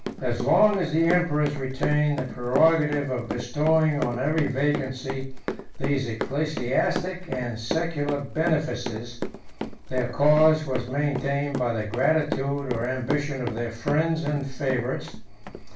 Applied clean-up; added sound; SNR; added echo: none; Run; 10 dB; reverberation time 0.3 s.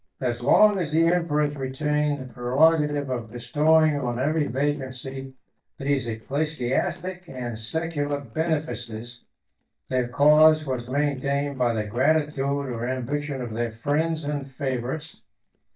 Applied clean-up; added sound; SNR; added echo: neural mask model DeepFilterNet 3.